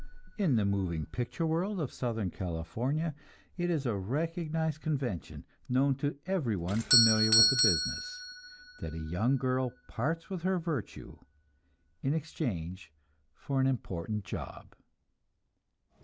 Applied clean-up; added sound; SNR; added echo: none; Doorbell; 5 dB; none.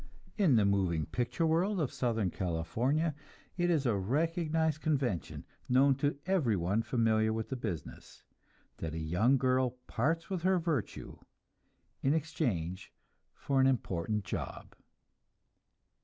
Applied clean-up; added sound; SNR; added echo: none; none; none; none.